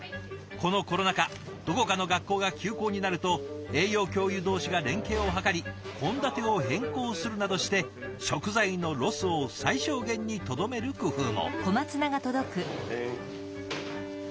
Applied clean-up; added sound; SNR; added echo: none; none; none; none.